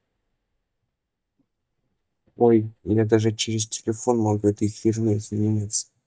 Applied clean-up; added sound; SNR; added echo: neural mask model DeepFilterNet 3.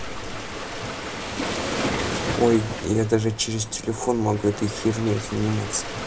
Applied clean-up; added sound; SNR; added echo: none; Waves, surf; 5 dB; reverberation time 0.3 s.